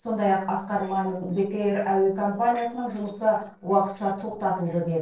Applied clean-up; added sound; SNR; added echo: neural separator model SepFormer DNS4.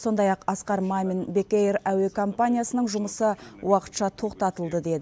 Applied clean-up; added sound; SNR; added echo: none; none; none; none.